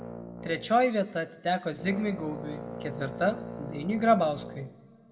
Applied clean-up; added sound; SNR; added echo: none; Brass instrument; 12 dB; reverberation time 0.9 s.